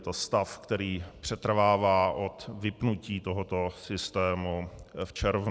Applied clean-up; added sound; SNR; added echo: none; none; none; none.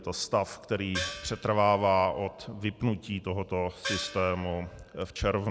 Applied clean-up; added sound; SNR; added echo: none; Gong; 11 dB; none.